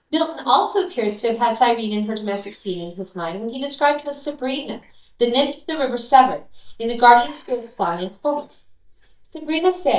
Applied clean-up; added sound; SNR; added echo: neural mask model DeepFilterNet 3.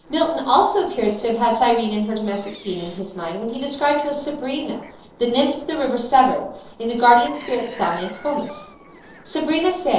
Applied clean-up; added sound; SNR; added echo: neural separator model SepFormer DNS4.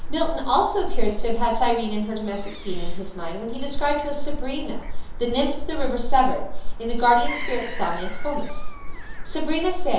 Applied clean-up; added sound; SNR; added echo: none; Gull, seagull / Fowl; -3 dB; reverberation time 2.8 s.